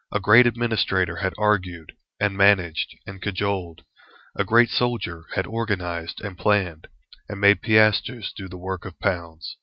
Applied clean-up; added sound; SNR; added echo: none; none; none; none.